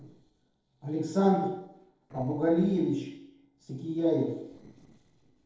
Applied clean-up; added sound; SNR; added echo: neural separator model SepFormer DNS4.